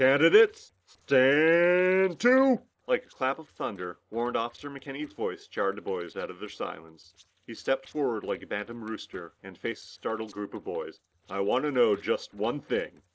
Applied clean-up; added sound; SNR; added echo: neural separator model SepFormer DNS4.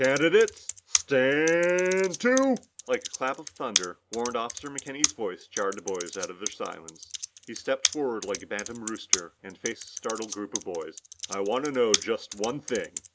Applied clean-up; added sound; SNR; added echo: none; Computer keyboard; 6 dB; none.